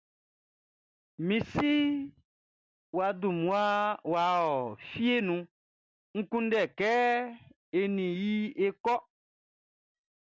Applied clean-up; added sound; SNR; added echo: none; none; none; none.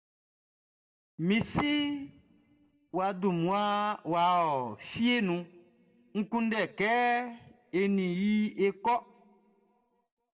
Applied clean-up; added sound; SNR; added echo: none; none; none; reverberation time 0.4 s.